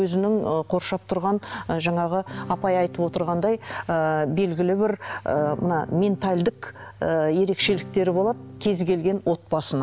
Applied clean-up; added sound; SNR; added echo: none; Acoustic guitar / Strum; 16 dB; none.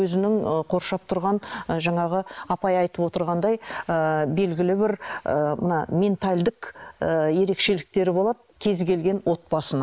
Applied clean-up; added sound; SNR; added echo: neural mask model Resemble Enhance denoiser.